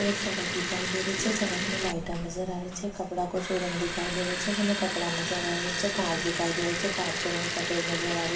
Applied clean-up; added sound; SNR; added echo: none; Liquid; 1 dB; reverberation time 2.2 s.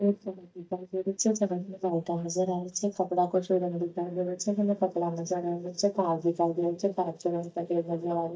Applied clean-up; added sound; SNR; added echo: neural mask model DeepFilterNet 3.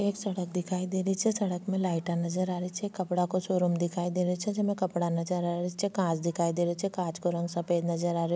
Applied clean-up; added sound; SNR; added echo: none; none; none; none.